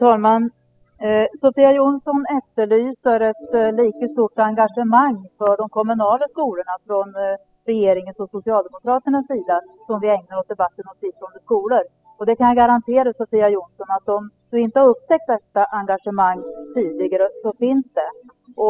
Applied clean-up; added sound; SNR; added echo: classical method spectral subtraction.